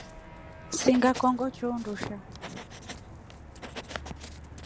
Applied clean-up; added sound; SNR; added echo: none; Writing; 11 dB; none.